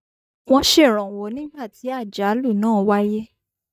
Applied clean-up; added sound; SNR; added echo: neural mask model DeepFilterNet 3.